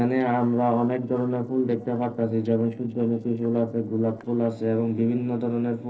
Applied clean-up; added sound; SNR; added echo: neural separator model SepFormer DNS4.